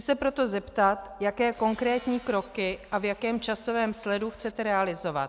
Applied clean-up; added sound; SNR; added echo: none; Tools; 19 dB; none.